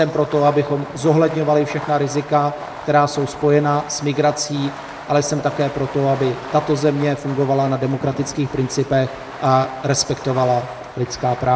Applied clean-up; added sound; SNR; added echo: none; Fireworks; 15 dB; reverberation time 0.9 s.